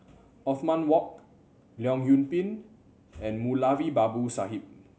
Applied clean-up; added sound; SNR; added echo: none; none; none; none.